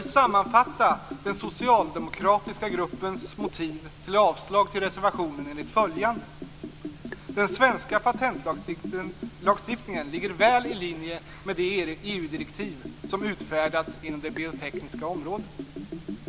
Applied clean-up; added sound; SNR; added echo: none; Liquid; 13 dB; none.